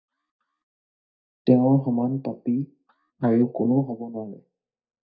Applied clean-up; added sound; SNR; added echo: neural mask model DeepFilterNet 3.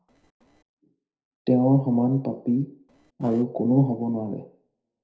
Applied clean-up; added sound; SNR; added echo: neural separator model SepFormer DNS4.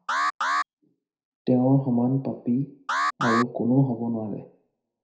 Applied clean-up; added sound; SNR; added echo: none; Alarm; 4 dB; reverberation time 0.5 s.